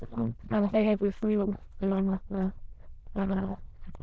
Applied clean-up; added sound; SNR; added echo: neural diffusion model UNIVERSE++.